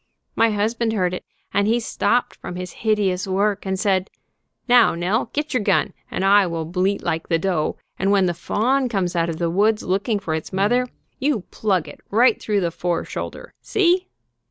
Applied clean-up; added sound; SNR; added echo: none; Brass instrument; 15 dB; none.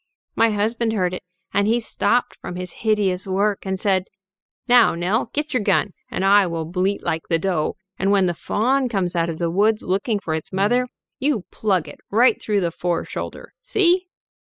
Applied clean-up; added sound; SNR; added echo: classical method spectral subtraction.